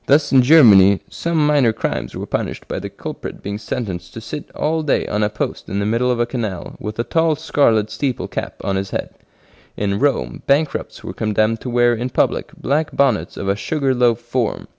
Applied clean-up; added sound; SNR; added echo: none; none; none; none.